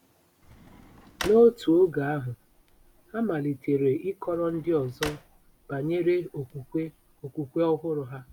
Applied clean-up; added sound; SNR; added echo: none; Drawer open or close; 17 dB; none.